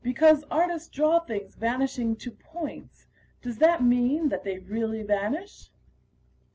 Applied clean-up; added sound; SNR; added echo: none; none; none; none.